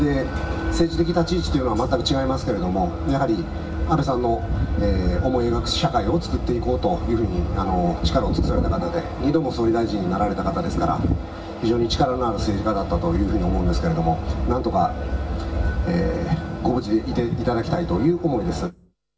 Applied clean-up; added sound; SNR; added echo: none; none; none; reverberation time 0.2 s.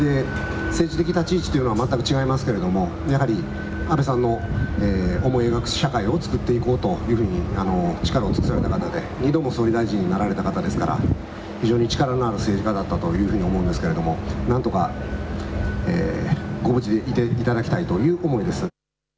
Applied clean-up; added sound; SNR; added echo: none; none; none; none.